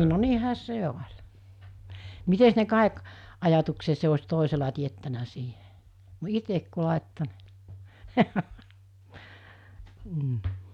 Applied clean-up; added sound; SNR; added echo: none; none; none; none.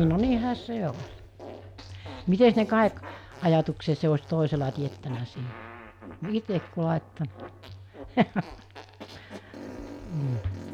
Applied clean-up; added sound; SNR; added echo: none; Fart; 17 dB; none.